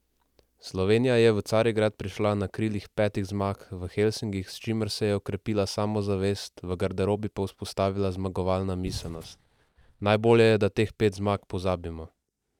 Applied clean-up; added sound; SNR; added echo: neural mask model DeepFilterNet 3.